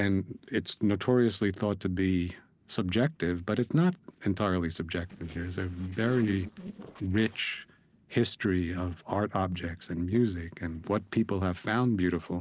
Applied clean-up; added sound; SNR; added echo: neural separator model SepFormer DNS4.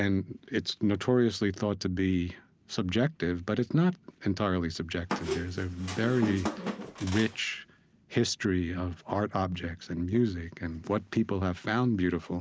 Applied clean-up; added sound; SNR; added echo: none; Squeak; 6 dB; none.